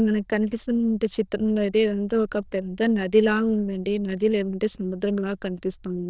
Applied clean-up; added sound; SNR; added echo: neural diffusion model UNIVERSE++.